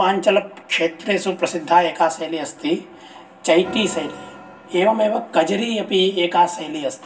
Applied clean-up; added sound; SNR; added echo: none; Organ; 18 dB; reverberation time 0.2 s.